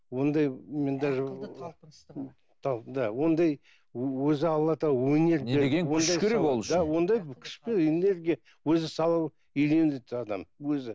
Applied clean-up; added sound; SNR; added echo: none; none; none; none.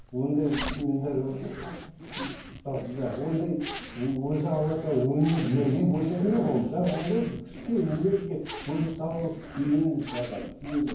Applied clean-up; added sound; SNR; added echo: none; Zipper (clothing); 13 dB; reverberation time 0.9 s.